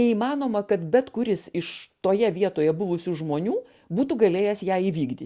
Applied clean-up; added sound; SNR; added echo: none; none; none; none.